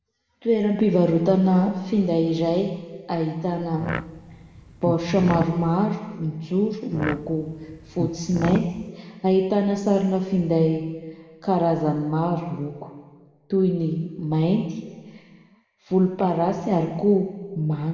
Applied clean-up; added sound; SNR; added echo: none; Fart; 9 dB; reverberation time 1.5 s.